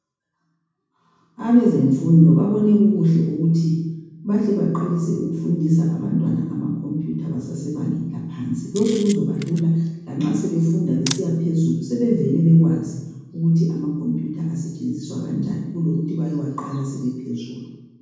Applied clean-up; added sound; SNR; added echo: none; Camera; 18 dB; reverberation time 1.1 s.